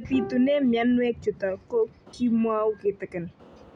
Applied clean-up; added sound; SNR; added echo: none; Bowed string instrument; 17 dB; none.